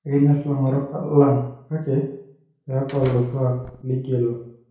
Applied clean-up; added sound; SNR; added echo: none; Slam; 18 dB; reverberation time 0.5 s.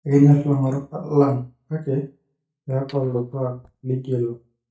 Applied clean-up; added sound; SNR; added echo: neural mask model DeepFilterNet 3.